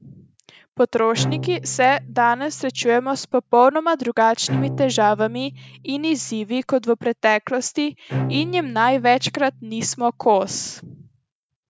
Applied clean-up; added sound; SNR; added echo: none; Bowed string instrument; 11 dB; none.